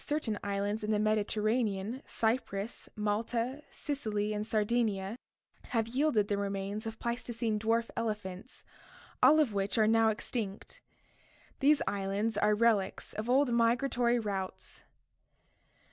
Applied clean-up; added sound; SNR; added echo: none; none; none; none.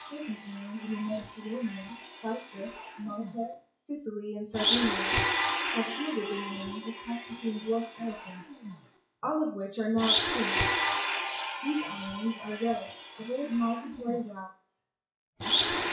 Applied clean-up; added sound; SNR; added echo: classical method WPE with log-MMSE.